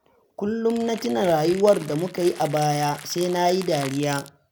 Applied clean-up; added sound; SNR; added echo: none; Crackle; 17 dB; none.